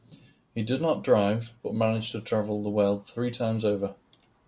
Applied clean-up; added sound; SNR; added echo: none; none; none; none.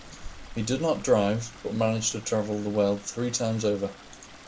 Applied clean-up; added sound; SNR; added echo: none; Stream; 17 dB; none.